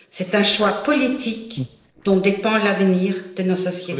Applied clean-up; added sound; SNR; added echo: neural separator model SepFormer DNS4.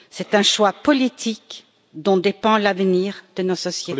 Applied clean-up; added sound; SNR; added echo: none; none; none; none.